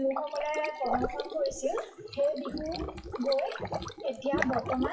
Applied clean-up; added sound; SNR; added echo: classical method WPE with log-MMSE.